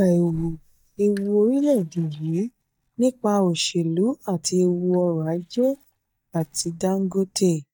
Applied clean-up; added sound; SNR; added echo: neural mask model DeepFilterNet 3.